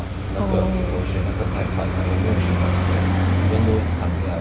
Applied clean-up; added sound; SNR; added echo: none; Traffic noise, roadway noise; -5 dB; none.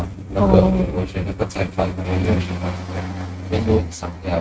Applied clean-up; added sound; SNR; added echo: neural mask model RNNoise.